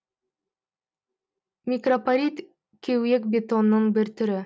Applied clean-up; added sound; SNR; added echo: none; none; none; none.